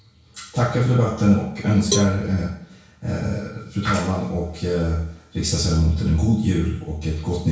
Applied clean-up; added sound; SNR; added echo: none; Cowbell; 12 dB; reverberation time 0.6 s.